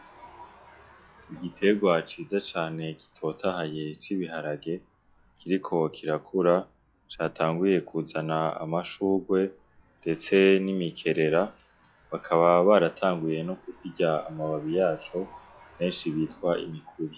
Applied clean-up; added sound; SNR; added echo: classical method log-MMSE.